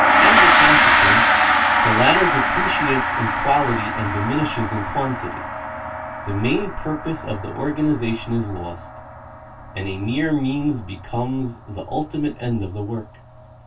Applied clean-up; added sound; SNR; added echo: none; Gong; -3 dB; reverberation time 0.1 s.